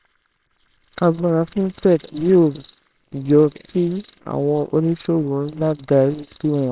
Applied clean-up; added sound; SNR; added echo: neural separator model SepFormer WHAMR!.